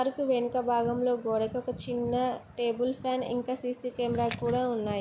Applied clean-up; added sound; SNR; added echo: none; Splash, splatter; 15 dB; none.